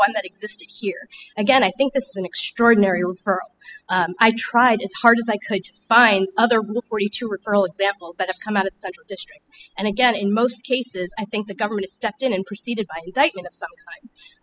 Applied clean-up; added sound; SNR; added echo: classical method spectral subtraction.